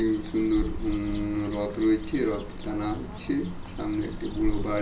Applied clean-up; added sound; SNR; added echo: none; Bird; 6 dB; reverberation time 0.2 s.